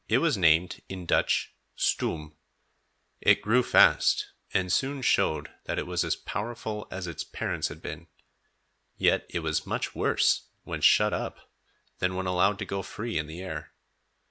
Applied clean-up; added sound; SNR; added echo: none; none; none; none.